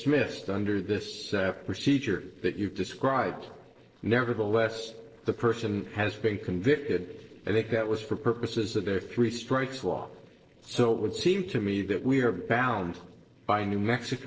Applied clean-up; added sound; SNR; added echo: neural separator model SepFormer DNS4.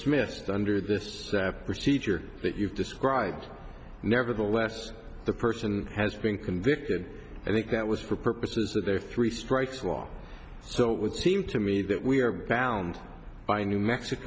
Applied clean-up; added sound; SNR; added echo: none; none; none; none.